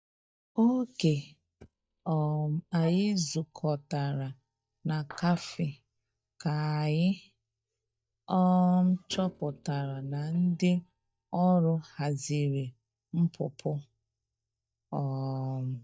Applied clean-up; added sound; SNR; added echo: neural mask model DeepFilterNet 3.